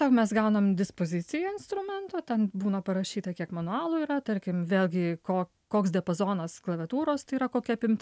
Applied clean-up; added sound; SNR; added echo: none; none; none; none.